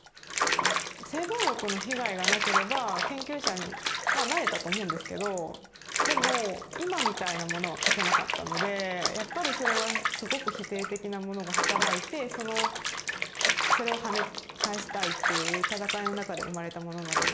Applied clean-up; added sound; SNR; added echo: none; Bathtub (filling or washing) / Water; -4 dB; none.